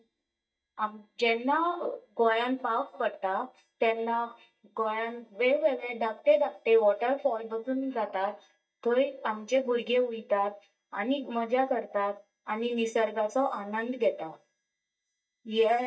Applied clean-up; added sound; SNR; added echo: neural mask model DeepFilterNet 3.